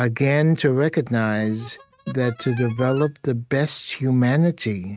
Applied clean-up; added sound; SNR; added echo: neural mask model RNNoise.